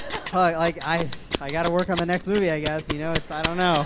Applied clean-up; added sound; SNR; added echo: none; Alarm + Scissors; 8 dB; none.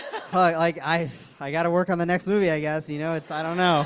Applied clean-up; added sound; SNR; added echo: none; none; none; none.